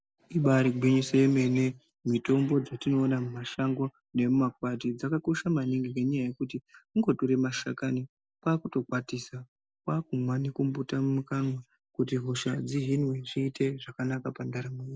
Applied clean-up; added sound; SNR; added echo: none; none; none; none.